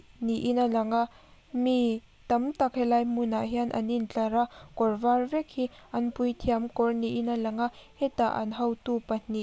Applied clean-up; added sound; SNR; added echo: none; none; none; none.